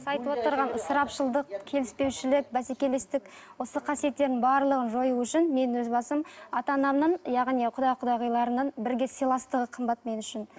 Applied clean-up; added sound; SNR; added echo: none; none; none; none.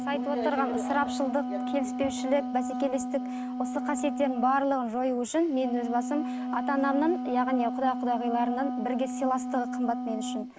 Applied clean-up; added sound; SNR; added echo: none; Wind instrument, woodwind instrument; 4 dB; none.